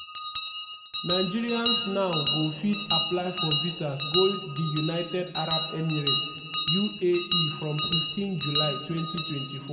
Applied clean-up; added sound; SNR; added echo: none; Bell; -4 dB; reverberation time 1.8 s.